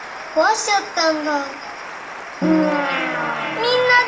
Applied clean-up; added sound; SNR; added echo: none; Applause; 13 dB; reverberation time 0.6 s.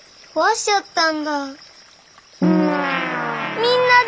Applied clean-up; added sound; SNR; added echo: none; none; none; none.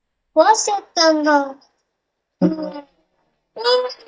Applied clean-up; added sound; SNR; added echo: neural mask model DeepFilterNet 3.